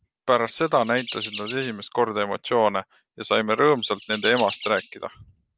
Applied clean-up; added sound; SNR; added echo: none; Chirp, tweet; 16 dB; none.